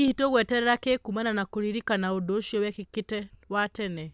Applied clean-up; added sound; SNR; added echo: none; none; none; none.